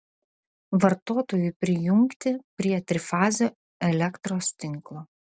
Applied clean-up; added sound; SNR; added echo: none; none; none; none.